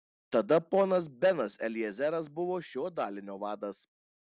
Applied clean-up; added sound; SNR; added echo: none; none; none; none.